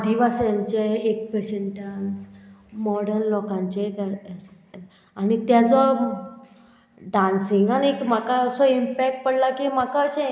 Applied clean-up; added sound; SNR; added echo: none; none; none; none.